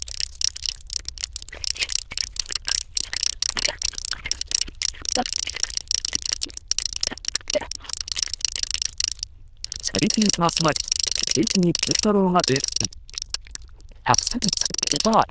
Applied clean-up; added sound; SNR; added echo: neural diffusion model UNIVERSE++.